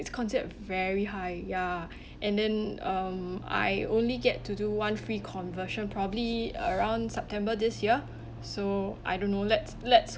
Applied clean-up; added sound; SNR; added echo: none; none; none; none.